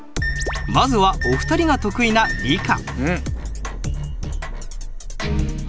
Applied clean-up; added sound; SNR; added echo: none; none; none; none.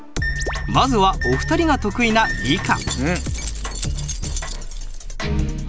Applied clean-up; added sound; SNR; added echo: none; Keys jangling; 13 dB; none.